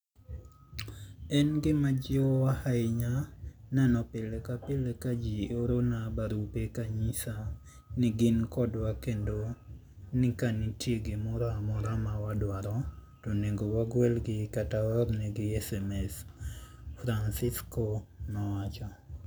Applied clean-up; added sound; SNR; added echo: none; none; none; none.